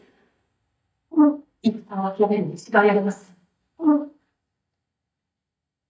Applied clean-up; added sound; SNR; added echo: neural mask model DeepFilterNet 3.